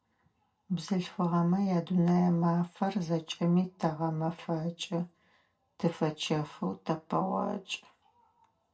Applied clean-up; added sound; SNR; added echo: none; none; none; reverberation time 0.2 s.